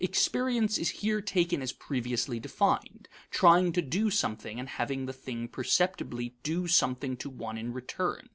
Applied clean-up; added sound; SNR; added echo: none; none; none; none.